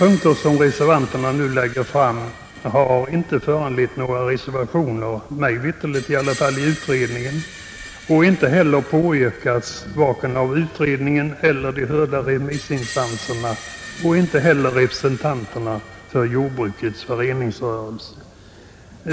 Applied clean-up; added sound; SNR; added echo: none; Screech; 19 dB; none.